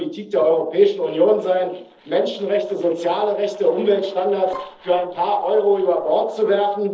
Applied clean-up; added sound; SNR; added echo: neural separator model SepFormer DNS4.